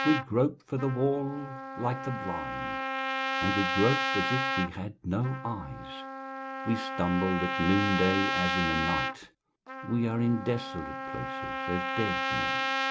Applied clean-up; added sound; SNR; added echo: none; Trumpet; 1 dB; none.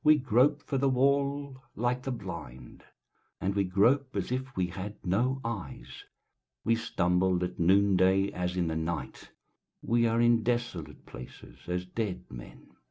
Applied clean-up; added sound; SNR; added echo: none; none; none; none.